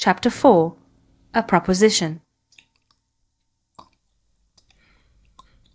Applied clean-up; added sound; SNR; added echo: neural mask model DeepFilterNet 3.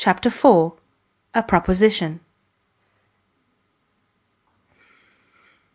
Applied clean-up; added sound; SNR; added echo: none; none; none; none.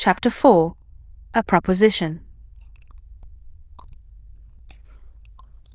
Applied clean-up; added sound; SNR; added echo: neural diffusion model UNIVERSE++.